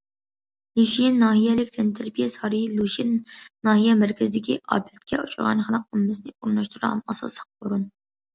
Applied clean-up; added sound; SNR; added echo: none; none; none; none.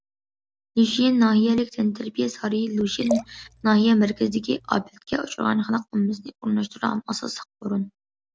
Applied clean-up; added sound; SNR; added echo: none; Liquid; 12 dB; none.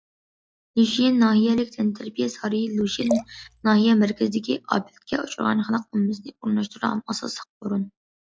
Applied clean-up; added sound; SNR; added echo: classical method log-MMSE.